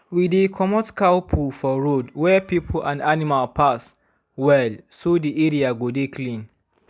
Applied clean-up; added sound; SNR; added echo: none; none; none; none.